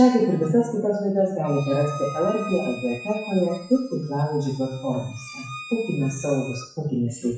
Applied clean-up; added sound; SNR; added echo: classical method WPE with log-MMSE.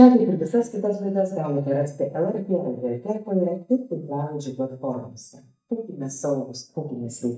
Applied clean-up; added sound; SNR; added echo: neural mask model DeepFilterNet 3.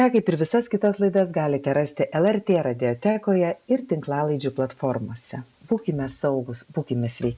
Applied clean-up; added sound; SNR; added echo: none; none; none; none.